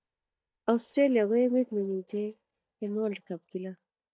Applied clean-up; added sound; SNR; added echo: neural mask model DeepFilterNet 3.